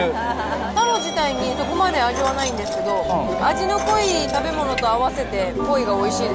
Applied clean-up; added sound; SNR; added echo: none; Keys jangling; 14 dB; none.